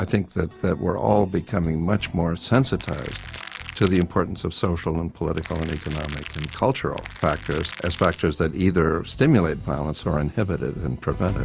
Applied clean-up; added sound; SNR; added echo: none; Crackle; 13 dB; none.